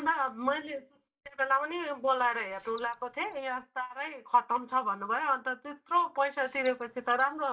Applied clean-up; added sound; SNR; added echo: neural mask model DeepFilterNet 3.